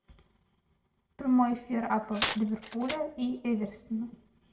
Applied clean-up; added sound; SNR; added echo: none; Glass; 1 dB; reverberation time 0.6 s.